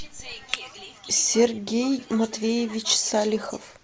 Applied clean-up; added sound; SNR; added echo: none; Shatter; 18 dB; none.